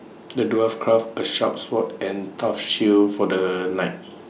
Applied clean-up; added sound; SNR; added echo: none; none; none; none.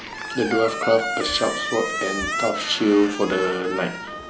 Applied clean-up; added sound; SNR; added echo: none; Squeak; 6 dB; none.